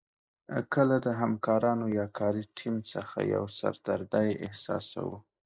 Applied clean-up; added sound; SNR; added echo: neural mask model Resemble Enhance denoiser.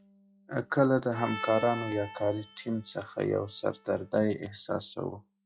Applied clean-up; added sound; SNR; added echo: classical method log-MMSE.